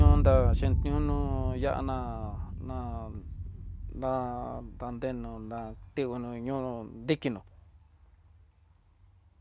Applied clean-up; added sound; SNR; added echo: none; Boom; -3 dB; none.